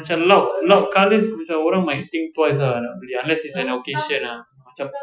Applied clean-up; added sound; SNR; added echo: classical method Wiener filter.